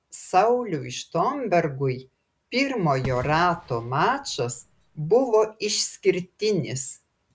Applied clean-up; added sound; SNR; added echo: none; Fireworks; 18 dB; none.